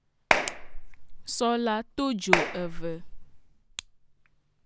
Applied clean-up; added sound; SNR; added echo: none; Clapping; -3 dB; none.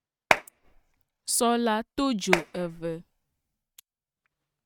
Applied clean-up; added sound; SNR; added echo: neural mask model RNNoise.